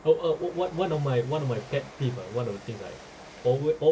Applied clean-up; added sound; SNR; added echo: none; Train; 19 dB; none.